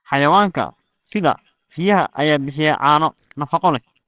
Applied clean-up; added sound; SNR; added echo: neural separator model SepFormer WHAMR!.